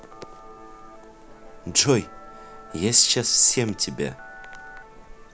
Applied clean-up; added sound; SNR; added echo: none; Musical instrument + Telephone; 18 dB; none.